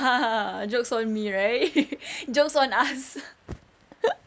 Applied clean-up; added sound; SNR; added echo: none; none; none; none.